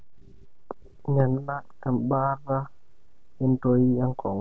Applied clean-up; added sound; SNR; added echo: none; none; none; none.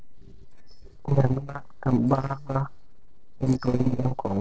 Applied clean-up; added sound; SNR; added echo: neural separator model SepFormer DNS4.